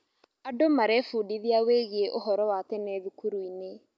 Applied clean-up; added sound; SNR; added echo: none; none; none; none.